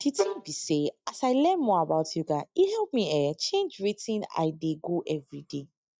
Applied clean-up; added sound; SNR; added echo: neural mask model DeepFilterNet 3.